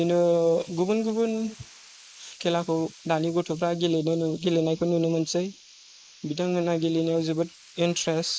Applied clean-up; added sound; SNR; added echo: neural mask model Resemble Enhance denoiser.